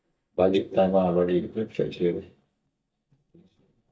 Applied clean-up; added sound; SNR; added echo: neural mask model DeepFilterNet 3.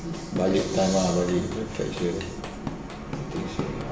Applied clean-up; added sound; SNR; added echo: none; Drum / Drum kit; 13 dB; reverberation time 0.9 s.